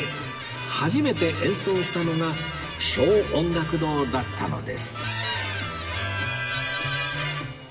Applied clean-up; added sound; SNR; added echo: none; none; none; reverberation time 1.6 s.